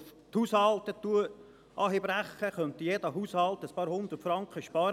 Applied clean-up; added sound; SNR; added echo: none; none; none; none.